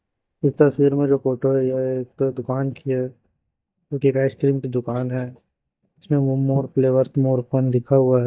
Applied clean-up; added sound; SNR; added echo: neural mask model DeepFilterNet 3.